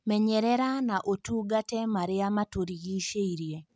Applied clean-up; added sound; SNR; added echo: none; none; none; none.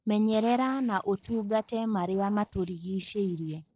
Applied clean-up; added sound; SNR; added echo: neural separator model SepFormer DNS4.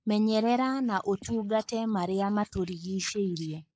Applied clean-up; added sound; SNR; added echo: neural mask model Resemble Enhance denoiser.